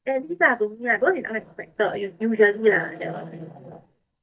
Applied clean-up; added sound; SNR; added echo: neural mask model DeepFilterNet 3.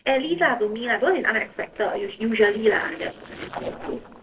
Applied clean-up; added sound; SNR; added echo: neural separator model SepFormer DNS4.